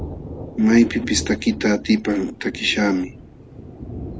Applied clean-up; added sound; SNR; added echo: none; Thunder; 13 dB; none.